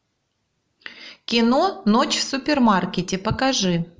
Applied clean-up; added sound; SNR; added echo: none; none; none; none.